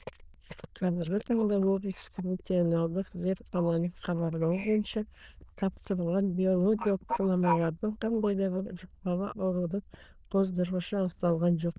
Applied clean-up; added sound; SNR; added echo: neural diffusion model UNIVERSE++.